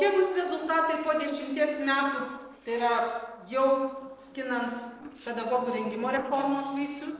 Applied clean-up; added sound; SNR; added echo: neural separator model SepFormer DNS4.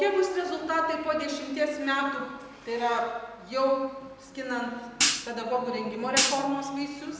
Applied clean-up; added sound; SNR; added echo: none; Hi-hat; 0 dB; none.